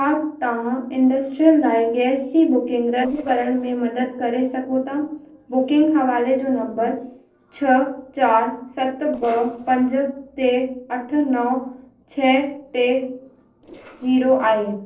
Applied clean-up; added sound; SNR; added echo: neural separator model SepFormer DNS4.